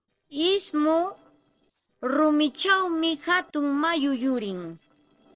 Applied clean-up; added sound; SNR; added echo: neural separator model SepFormer DNS4.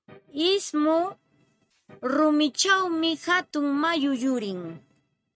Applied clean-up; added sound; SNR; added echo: neural mask model RNNoise.